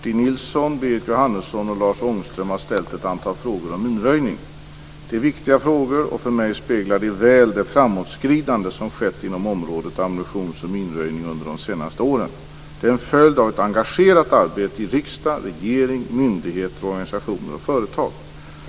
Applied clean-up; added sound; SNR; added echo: none; none; none; none.